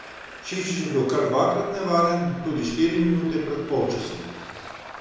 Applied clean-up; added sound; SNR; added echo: none; Traffic noise, roadway noise; 17 dB; reverberation time 0.8 s.